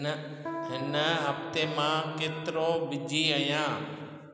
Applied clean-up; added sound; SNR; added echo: none; Electric guitar; 9 dB; none.